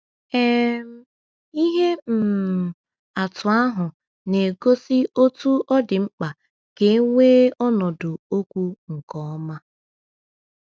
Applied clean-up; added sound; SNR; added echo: none; none; none; none.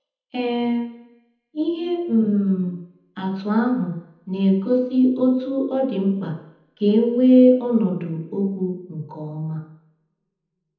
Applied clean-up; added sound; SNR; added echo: none; none; none; reverberation time 1.0 s.